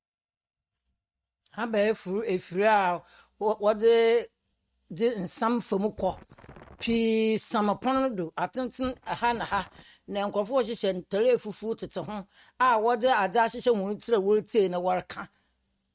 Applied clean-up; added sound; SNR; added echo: neural mask model RNNoise.